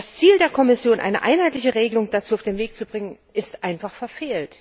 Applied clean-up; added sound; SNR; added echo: none; none; none; none.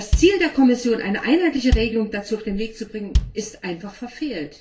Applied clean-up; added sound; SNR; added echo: none; Bass drum; 5 dB; reverberation time 0.2 s.